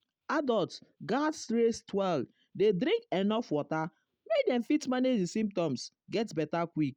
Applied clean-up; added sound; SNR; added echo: none; none; none; none.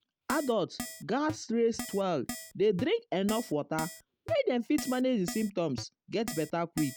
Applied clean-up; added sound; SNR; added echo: none; Keyboard (musical); 12 dB; none.